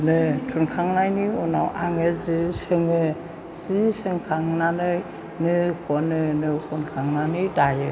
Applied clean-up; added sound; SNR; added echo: none; none; none; none.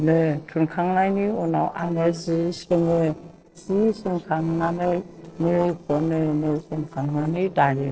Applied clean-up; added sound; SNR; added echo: neural separator model SepFormer DNS4.